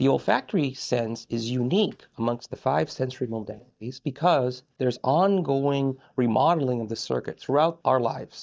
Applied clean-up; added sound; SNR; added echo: neural mask model DeepFilterNet 3.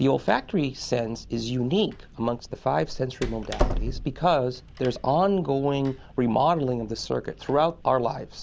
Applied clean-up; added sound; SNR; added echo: none; Door; 10 dB; none.